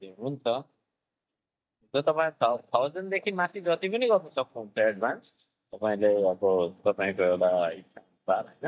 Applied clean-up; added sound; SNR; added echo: neural mask model DeepFilterNet 3.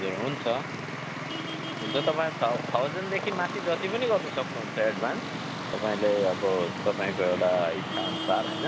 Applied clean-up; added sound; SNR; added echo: none; Traffic noise, roadway noise; 5 dB; none.